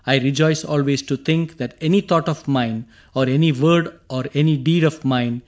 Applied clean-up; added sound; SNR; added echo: none; none; none; none.